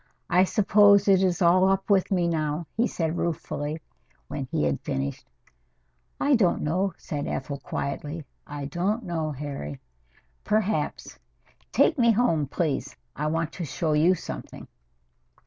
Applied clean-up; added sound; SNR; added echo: none; none; none; none.